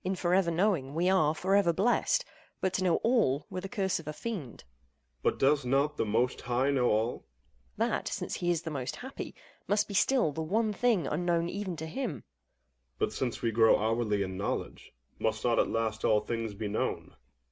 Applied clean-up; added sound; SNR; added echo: none; none; none; none.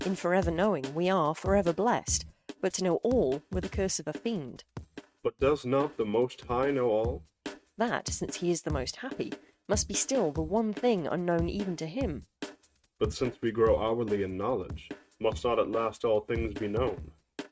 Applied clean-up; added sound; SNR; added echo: neural mask model RNNoise.